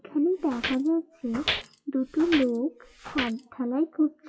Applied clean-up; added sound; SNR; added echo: classical method WPE with log-MMSE.